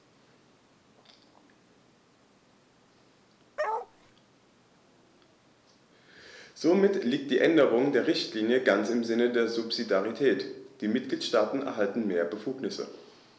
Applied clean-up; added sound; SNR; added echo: none; Bark; 4 dB; none.